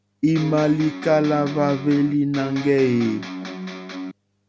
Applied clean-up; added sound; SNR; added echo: none; Electric guitar; 11 dB; none.